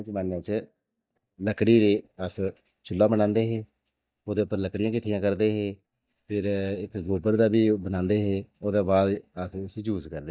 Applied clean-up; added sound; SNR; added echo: neural mask model DeepFilterNet 3.